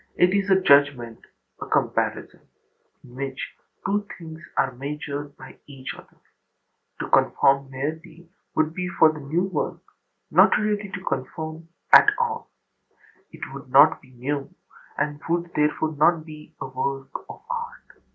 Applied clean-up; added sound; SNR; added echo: none; none; none; none.